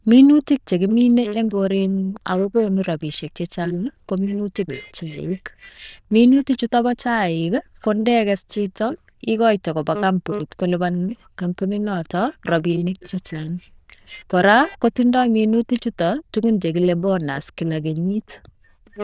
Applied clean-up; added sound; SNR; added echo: neural diffusion model UNIVERSE++.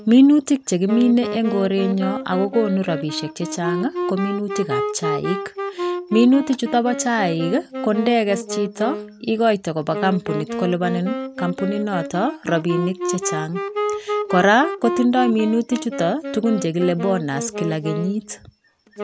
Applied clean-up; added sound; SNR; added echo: none; Wind instrument, woodwind instrument; 7 dB; none.